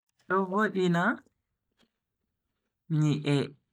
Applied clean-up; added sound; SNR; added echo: neural mask model DeepFilterNet 3.